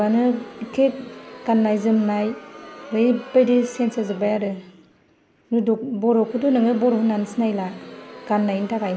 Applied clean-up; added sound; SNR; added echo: none; Crowd; 18 dB; none.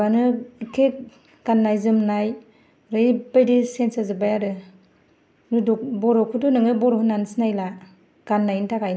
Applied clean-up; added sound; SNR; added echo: none; none; none; none.